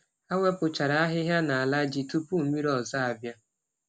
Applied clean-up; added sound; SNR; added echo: none; none; none; none.